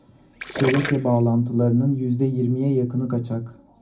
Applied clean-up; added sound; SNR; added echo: none; Gurgling; 14 dB; reverberation time 0.4 s.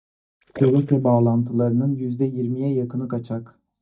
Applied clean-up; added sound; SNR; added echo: neural mask model DeepFilterNet 3.